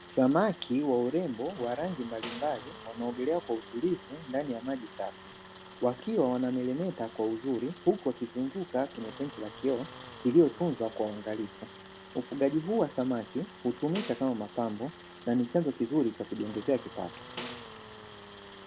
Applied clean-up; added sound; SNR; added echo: none; Snare drum + Tools; 16 dB; none.